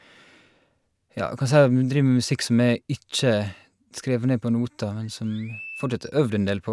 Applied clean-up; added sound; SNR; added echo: none; Chirp, tweet; 19 dB; none.